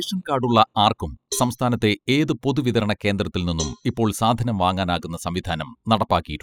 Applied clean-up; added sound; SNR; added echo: classical method spectral subtraction.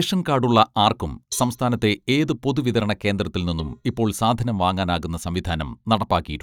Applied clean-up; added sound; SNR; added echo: neural mask model DeepFilterNet 3.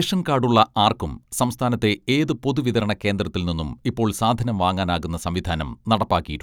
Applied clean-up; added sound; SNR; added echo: none; none; none; none.